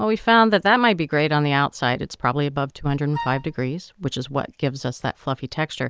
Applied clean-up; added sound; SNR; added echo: none; Wind instrument, woodwind instrument; 12 dB; none.